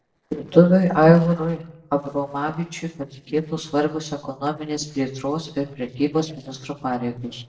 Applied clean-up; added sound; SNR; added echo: neural separator model SepFormer DNS4.